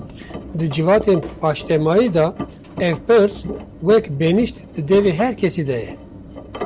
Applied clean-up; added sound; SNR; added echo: none; Engine; 14 dB; none.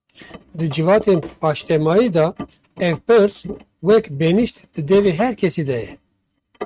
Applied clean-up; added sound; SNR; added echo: neural mask model RNNoise.